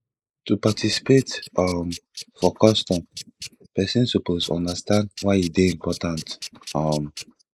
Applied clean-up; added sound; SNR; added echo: neural mask model Resemble Enhance denoiser.